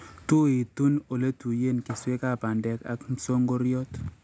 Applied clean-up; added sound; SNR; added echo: none; none; none; none.